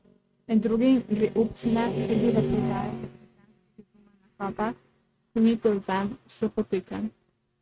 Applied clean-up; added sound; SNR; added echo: neural mask model RNNoise.